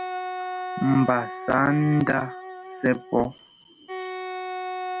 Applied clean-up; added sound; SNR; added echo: none; Wind instrument, woodwind instrument; 8 dB; none.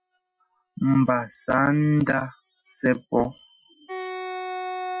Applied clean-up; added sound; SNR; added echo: classical method Wiener filter.